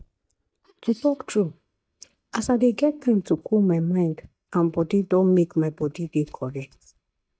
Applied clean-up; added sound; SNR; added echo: neural mask model DeepFilterNet 3.